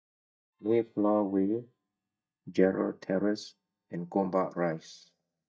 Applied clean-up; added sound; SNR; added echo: neural mask model DeepFilterNet 3.